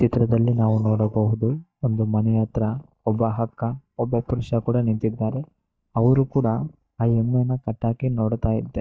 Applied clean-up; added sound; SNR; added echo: neural mask model DeepFilterNet 3.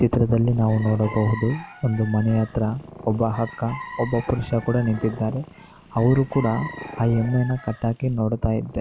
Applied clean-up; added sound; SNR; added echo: none; Purr + Chicken, rooster; 16 dB; none.